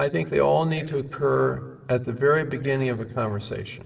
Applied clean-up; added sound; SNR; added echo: neural separator model SepFormer DNS4.